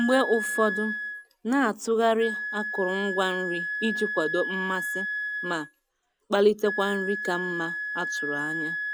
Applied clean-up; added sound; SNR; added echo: none; Wind instrument, woodwind instrument; 5 dB; none.